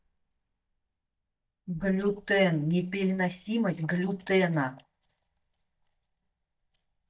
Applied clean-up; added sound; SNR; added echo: neural mask model DeepFilterNet 3.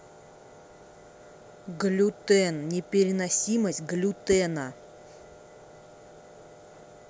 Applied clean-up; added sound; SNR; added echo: none; none; none; none.